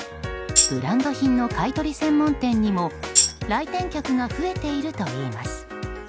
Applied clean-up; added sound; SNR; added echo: none; Tambourine; -1 dB; none.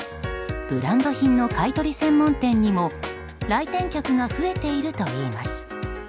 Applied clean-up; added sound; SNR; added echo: none; none; none; none.